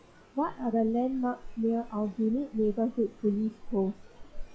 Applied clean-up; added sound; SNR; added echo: classical method log-MMSE.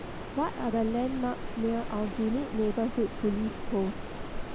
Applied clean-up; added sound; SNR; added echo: none; Stream; 5 dB; none.